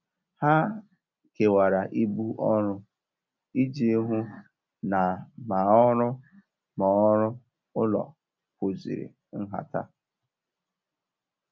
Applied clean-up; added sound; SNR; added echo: none; none; none; none.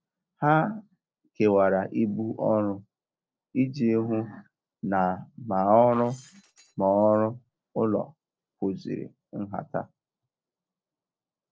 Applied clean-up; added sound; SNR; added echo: neural separator model SepFormer DNS4.